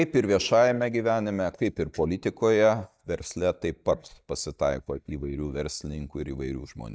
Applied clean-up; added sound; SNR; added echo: neural mask model DeepFilterNet 3.